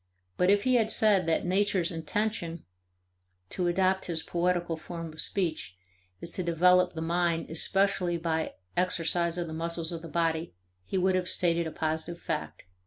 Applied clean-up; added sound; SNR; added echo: none; none; none; none.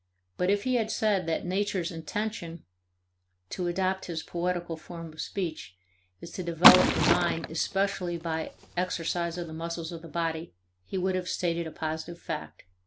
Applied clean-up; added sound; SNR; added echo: none; Liquid; -3 dB; none.